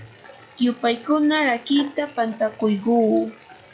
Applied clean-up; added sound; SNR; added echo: classical method log-MMSE.